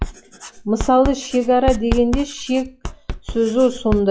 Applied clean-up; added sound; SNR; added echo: classical method log-MMSE.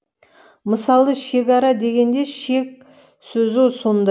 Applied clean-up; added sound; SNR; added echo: none; none; none; none.